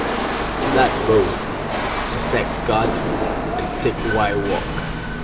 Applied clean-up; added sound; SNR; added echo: none; Rattle / Chatter / Hiss / Engine / Mechanisms; -1 dB; reverberation time 1.2 s.